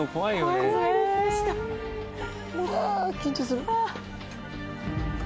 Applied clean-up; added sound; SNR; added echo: none; none; none; none.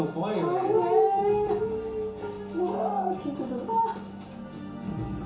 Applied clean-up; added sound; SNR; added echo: none; none; none; reverberation time 0.6 s.